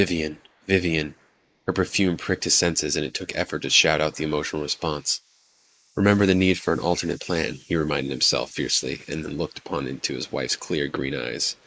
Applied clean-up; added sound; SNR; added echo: neural mask model Resemble Enhance denoiser.